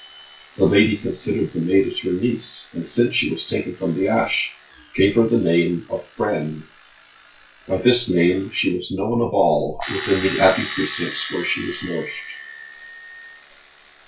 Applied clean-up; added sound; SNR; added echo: classical method WPE with log-MMSE.